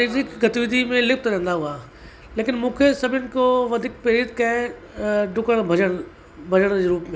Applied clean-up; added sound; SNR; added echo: none; none; none; none.